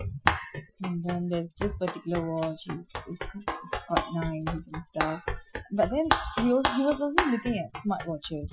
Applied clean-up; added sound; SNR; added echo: classical method Wiener filter.